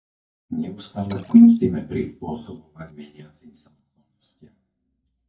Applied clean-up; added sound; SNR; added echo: neural mask model DeepFilterNet 3.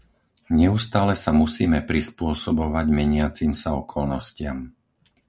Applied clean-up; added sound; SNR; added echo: none; none; none; none.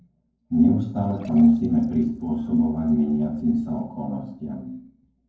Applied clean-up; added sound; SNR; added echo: neural separator model SepFormer DNS4.